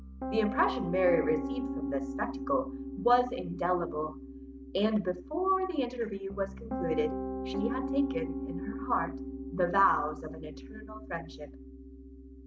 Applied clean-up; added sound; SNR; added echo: none; Piano; 6 dB; none.